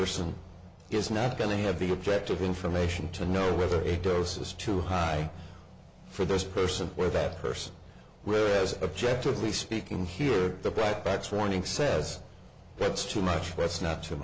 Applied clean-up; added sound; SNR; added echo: none; none; none; none.